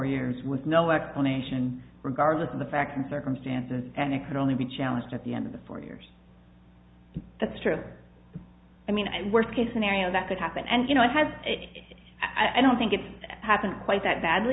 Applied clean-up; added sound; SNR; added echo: none; none; none; none.